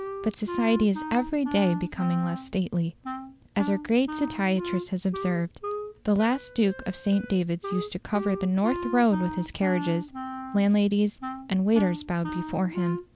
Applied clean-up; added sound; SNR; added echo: none; Wind instrument, woodwind instrument; 10 dB; none.